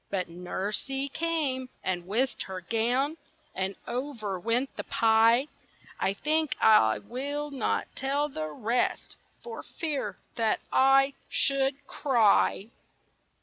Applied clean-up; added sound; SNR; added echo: none; none; none; none.